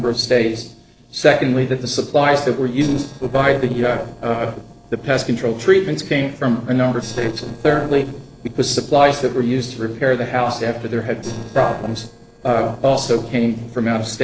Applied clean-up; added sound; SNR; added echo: neural separator model SepFormer DNS4.